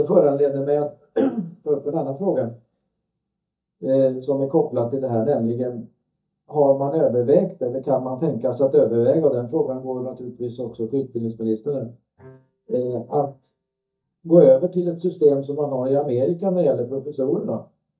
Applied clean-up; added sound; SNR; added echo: neural mask model DeepFilterNet 3.